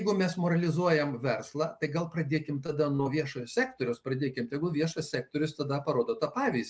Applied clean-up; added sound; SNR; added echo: none; none; none; none.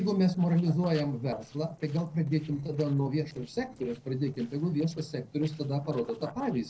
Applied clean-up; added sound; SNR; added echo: neural separator model SepFormer DNS4.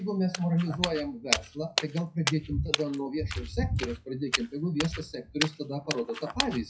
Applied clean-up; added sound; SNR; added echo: classical method WPE with log-MMSE.